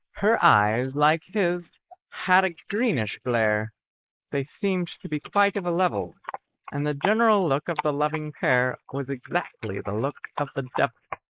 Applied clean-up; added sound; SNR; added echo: neural mask model Resemble Enhance denoiser.